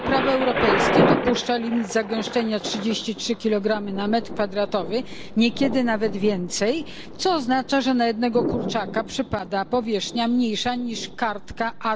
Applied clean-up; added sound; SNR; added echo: none; Thunder; 5 dB; none.